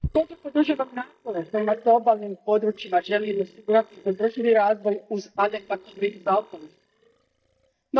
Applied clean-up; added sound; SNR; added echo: neural mask model DeepFilterNet 3.